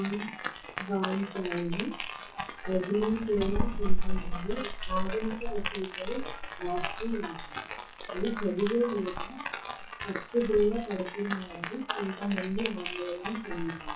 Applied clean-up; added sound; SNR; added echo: classical method WPE with log-MMSE.